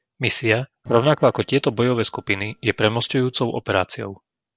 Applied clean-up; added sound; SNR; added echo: neural separator model SepFormer DNS4.